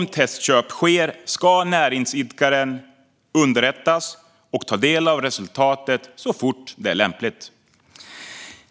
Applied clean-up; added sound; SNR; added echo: none; none; none; none.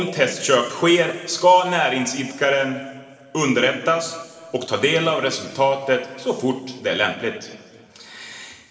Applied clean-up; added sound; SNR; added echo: none; none; none; reverberation time 2.9 s.